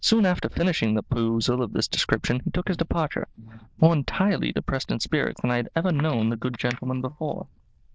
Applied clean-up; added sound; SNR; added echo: neural diffusion model UNIVERSE++.